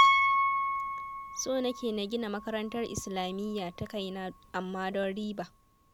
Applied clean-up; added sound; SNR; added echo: none; Piano; -3 dB; none.